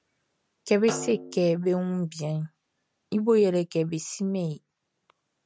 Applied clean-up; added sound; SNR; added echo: none; Snare drum; 15 dB; none.